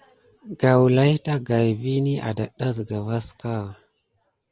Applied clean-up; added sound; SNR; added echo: none; none; none; none.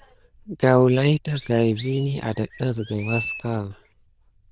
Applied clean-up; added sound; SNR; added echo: neural diffusion model UNIVERSE++.